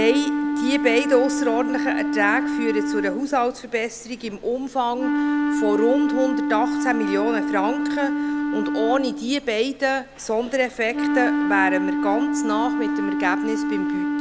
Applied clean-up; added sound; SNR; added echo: none; Wind instrument, woodwind instrument; 0 dB; none.